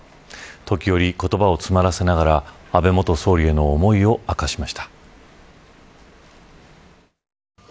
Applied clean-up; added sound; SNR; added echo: none; none; none; none.